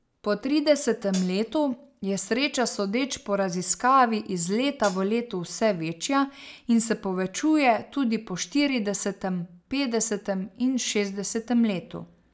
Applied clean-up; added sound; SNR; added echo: none; Hi-hat; 11 dB; none.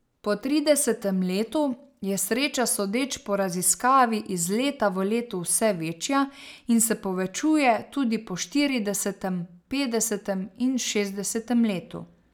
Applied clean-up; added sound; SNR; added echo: none; none; none; none.